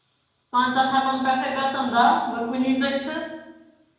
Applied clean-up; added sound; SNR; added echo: none; none; none; reverberation time 1.0 s.